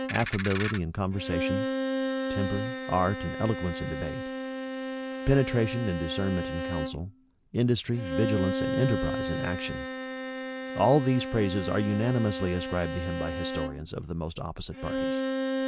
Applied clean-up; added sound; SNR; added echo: none; Bowed string instrument + Ratchet, pawl; 3 dB; none.